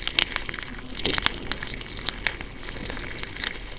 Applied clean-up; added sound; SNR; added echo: neural separator model SepFormer WHAMR!.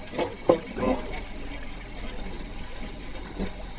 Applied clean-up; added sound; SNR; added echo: neural mask model DeepFilterNet 3.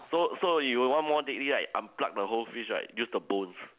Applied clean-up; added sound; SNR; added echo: none; none; none; none.